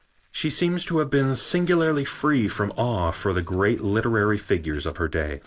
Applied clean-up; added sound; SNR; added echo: neural separator model SepFormer DNS4.